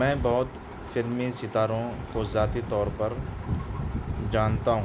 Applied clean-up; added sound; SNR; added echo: none; none; none; none.